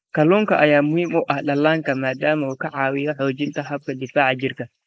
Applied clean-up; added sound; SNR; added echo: neural mask model Resemble Enhance denoiser.